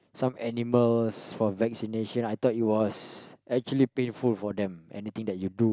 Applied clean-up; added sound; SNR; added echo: none; none; none; none.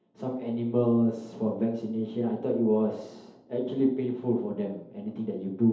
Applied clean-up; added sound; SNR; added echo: none; none; none; reverberation time 2.2 s.